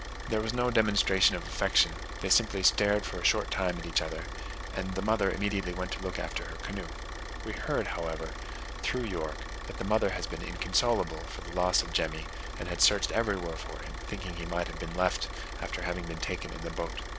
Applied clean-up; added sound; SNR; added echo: none; Idling / Car; 8 dB; none.